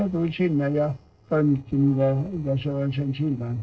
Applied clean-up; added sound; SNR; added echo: neural separator model SepFormer DNS4.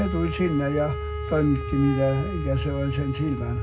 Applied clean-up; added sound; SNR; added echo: none; Wind instrument, woodwind instrument; 10 dB; reverberation time 0.3 s.